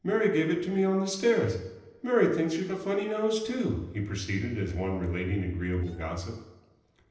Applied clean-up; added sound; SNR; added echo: neural separator model SepFormer DNS4.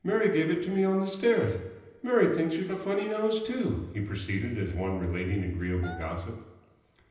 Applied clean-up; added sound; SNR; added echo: none; Wind instrument, woodwind instrument; 17 dB; reverberation time 0.9 s.